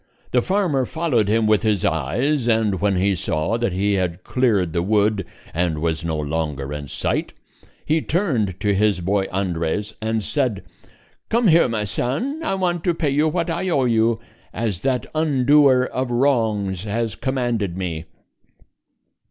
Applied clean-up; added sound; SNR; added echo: none; none; none; none.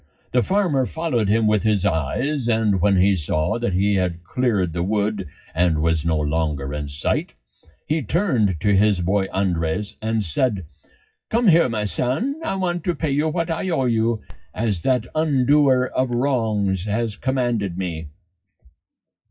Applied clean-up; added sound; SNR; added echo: classical method WPE with log-MMSE.